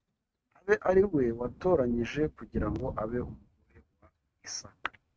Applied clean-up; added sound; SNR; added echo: neural mask model RNNoise.